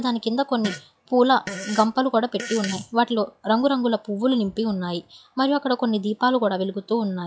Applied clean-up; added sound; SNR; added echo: classical method log-MMSE.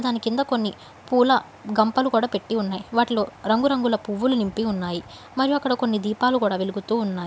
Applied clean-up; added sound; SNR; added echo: none; none; none; none.